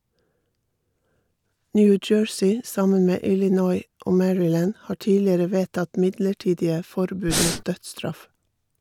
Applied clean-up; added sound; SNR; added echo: none; Breathing; 1 dB; none.